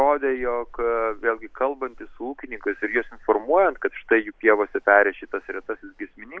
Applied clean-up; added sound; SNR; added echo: none; none; none; none.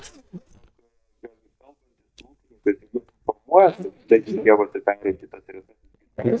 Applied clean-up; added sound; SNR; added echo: neural mask model DeepFilterNet 3.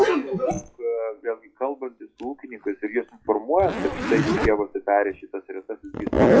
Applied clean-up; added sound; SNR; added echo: classical method WPE with log-MMSE.